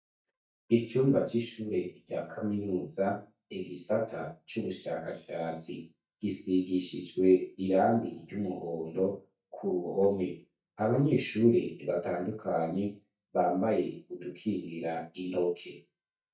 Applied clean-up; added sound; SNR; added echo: neural mask model DeepFilterNet 3.